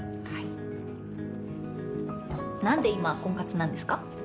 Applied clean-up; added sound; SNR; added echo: none; none; none; none.